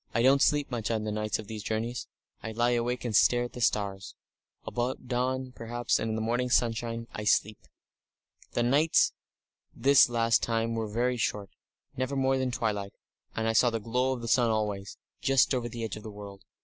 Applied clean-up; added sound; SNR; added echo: none; none; none; none.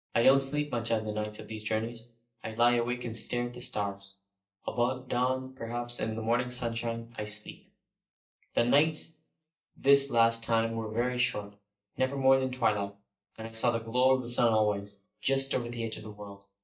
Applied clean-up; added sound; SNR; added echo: neural mask model DeepFilterNet 3.